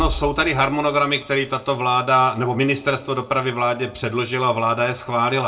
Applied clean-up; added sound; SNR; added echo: none; Bass drum; 15 dB; reverberation time 0.2 s.